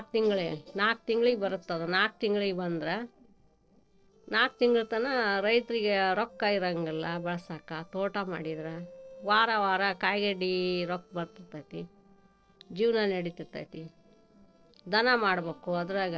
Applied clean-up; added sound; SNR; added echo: neural separator model SepFormer DNS4.